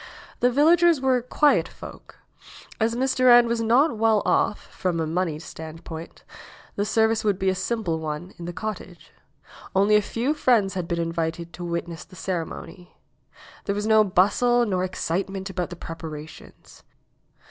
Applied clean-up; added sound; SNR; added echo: none; none; none; none.